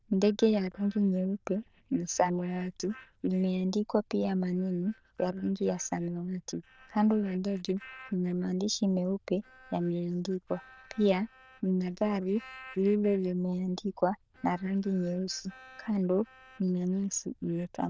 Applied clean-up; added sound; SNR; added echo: neural diffusion model UNIVERSE++.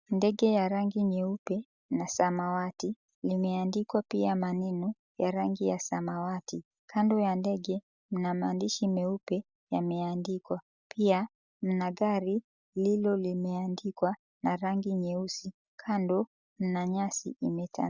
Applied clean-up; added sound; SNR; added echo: none; none; none; none.